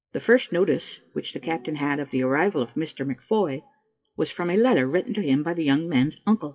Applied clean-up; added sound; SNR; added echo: classical method WPE with log-MMSE.